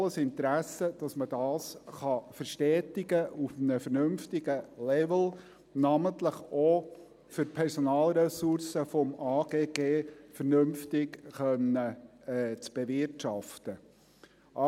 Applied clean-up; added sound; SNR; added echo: none; none; none; none.